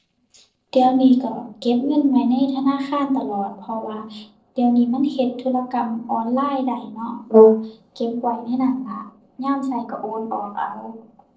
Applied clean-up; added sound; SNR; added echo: neural separator model SepFormer DNS4.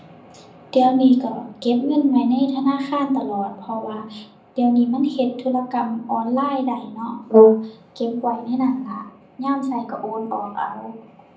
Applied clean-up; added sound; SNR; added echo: none; Brass instrument; -4 dB; reverberation time 0.6 s.